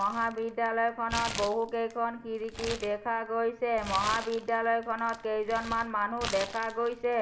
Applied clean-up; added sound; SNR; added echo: none; Crumpling, crinkling; 12 dB; reverberation time 0.6 s.